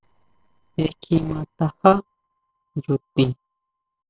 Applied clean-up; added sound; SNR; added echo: neural separator model SepFormer DNS4.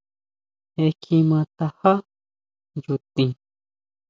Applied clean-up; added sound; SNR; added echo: none; none; none; none.